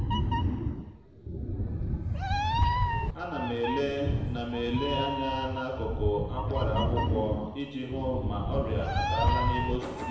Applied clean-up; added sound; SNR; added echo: none; Meow; -4 dB; reverberation time 1.0 s.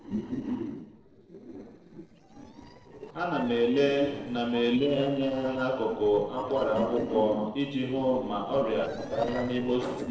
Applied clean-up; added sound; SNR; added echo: neural separator model SepFormer DNS4.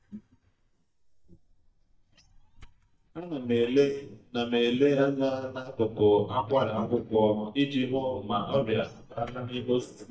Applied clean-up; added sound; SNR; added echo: neural mask model DeepFilterNet 3.